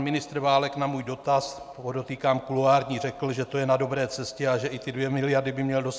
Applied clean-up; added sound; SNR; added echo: none; none; none; none.